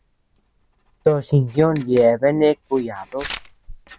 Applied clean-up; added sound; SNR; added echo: none; Writing; 19 dB; none.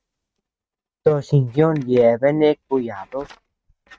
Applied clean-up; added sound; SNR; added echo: neural mask model RNNoise.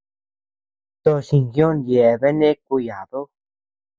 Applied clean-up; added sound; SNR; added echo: none; none; none; none.